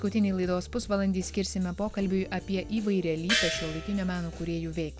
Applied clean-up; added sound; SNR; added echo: none; Gong; 3 dB; none.